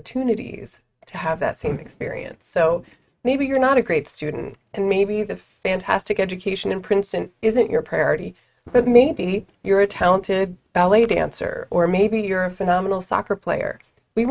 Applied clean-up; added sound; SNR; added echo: neural mask model RNNoise.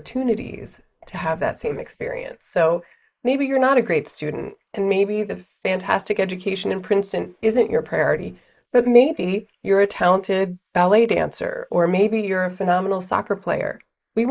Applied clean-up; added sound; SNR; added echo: neural mask model Resemble Enhance denoiser.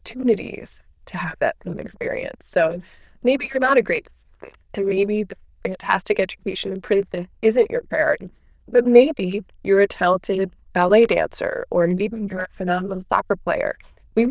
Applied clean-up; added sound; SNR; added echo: neural diffusion model UNIVERSE++.